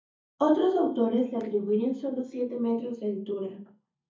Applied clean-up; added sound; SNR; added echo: neural mask model DeepFilterNet 3.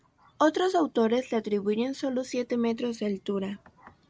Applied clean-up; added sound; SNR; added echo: none; none; none; none.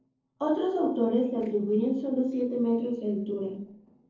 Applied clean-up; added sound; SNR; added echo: neural separator model SepFormer DNS4.